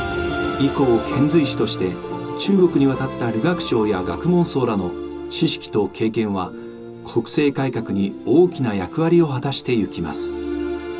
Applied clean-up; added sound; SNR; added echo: none; none; none; reverberation time 0.2 s.